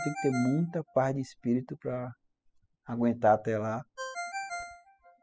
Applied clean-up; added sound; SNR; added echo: classical method spectral subtraction.